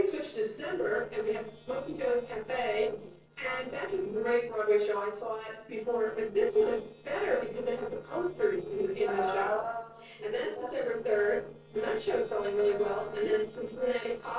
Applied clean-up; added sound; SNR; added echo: neural separator model SepFormer DNS4.